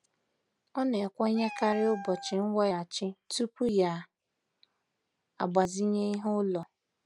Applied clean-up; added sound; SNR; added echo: none; Meow; 15 dB; none.